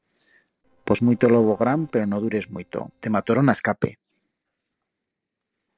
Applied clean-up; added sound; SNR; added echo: neural separator model SepFormer DNS4.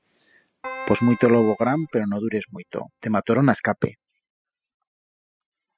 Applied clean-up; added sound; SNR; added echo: classical method spectral subtraction.